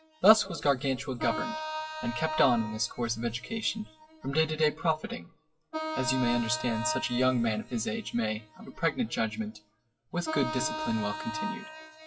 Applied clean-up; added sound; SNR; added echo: classical method WPE with log-MMSE.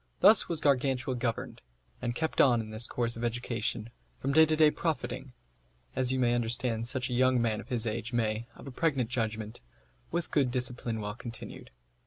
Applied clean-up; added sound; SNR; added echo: none; none; none; none.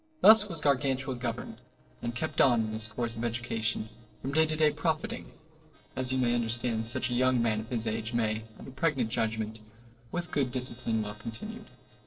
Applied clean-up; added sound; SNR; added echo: neural separator model SepFormer DNS4.